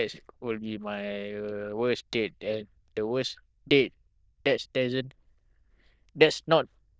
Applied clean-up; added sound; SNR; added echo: neural diffusion model UNIVERSE++.